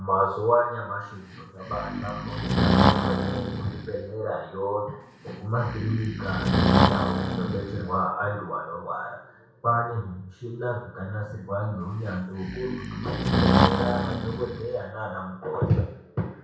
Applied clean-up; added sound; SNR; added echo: none; Breathing; -4 dB; reverberation time 0.6 s.